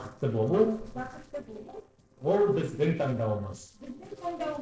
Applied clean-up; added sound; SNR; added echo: neural separator model SepFormer DNS4.